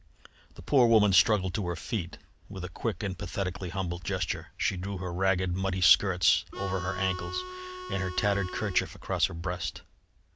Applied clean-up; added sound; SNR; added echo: none; Harmonica; 9 dB; none.